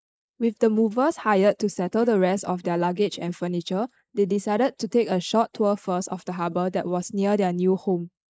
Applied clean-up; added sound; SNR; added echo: neural mask model Resemble Enhance denoiser.